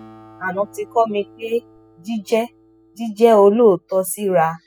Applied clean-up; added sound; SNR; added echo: classical method spectral subtraction.